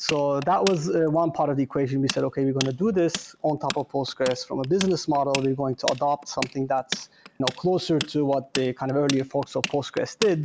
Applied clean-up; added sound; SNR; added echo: none; Tools; 12 dB; none.